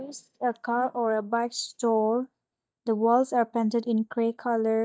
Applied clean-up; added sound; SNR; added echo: neural mask model DeepFilterNet 3.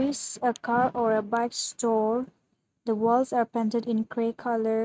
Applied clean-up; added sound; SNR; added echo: neural mask model RNNoise.